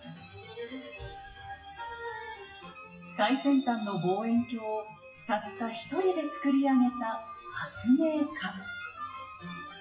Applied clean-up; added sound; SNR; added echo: classical method WPE with log-MMSE.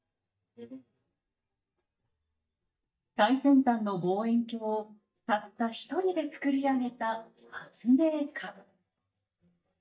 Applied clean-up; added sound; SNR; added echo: neural mask model DeepFilterNet 3.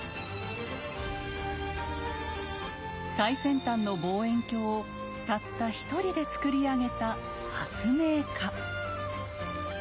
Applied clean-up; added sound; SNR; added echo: none; none; none; none.